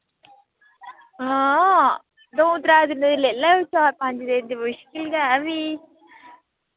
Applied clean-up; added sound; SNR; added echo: none; none; none; none.